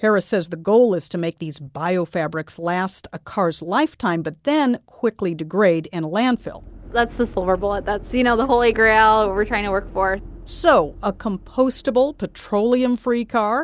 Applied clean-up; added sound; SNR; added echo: none; none; none; none.